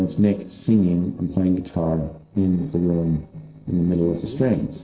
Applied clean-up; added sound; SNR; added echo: neural separator model SepFormer DNS4.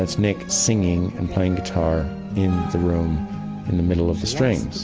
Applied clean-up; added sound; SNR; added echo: none; none; none; none.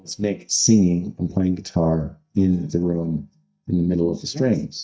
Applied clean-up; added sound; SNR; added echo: neural mask model DeepFilterNet 3.